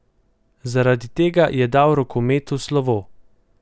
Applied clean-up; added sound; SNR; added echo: none; none; none; none.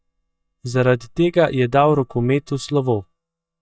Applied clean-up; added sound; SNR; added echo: neural mask model DeepFilterNet 3.